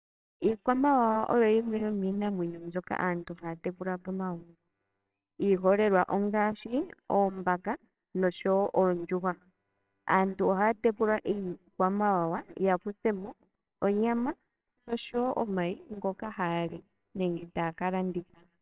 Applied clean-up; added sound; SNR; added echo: neural separator model SepFormer WHAMR!.